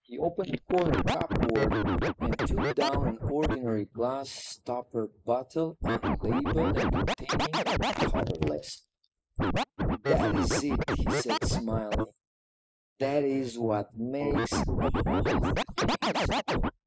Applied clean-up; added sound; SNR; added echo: neural mask model Resemble Enhance denoiser.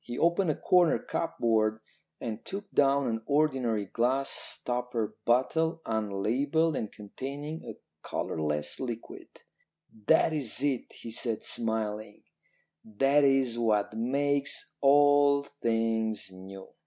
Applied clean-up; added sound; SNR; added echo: none; none; none; none.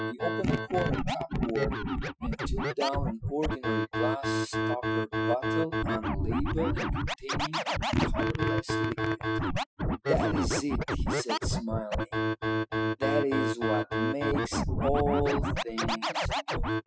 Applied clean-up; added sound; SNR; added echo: classical method Wiener filter.